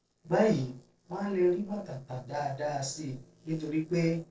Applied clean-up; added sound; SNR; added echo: neural separator model SepFormer DNS4.